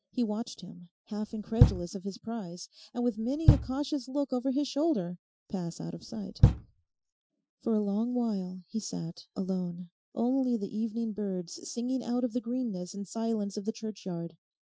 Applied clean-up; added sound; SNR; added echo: classical method Wiener filter.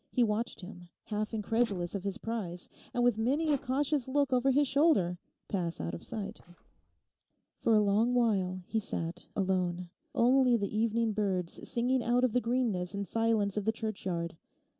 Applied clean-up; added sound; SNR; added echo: neural mask model Resemble Enhance denoiser.